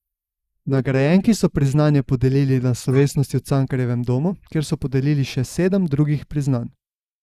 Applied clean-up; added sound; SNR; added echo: neural mask model Resemble Enhance denoiser.